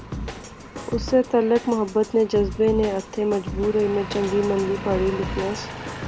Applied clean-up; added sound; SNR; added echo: none; Engine + Drum kit; 9 dB; none.